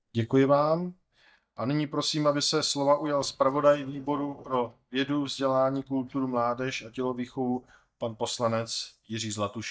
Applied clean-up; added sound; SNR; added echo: neural mask model DeepFilterNet 3.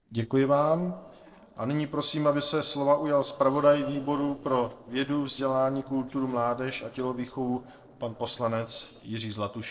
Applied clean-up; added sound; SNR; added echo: neural separator model SepFormer DNS4.